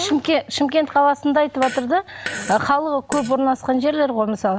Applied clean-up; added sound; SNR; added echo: none; Fart; 15 dB; none.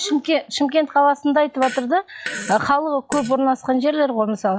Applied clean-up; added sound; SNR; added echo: classical method log-MMSE.